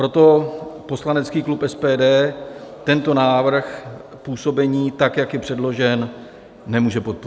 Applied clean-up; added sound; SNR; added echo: none; none; none; none.